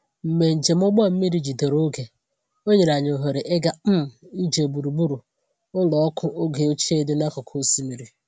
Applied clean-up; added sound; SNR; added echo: none; none; none; none.